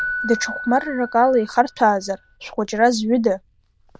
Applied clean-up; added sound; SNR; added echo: neural diffusion model UNIVERSE++.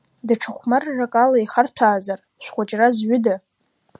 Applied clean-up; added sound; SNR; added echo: none; none; none; none.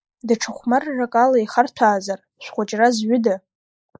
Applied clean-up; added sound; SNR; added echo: neural mask model Resemble Enhance denoiser.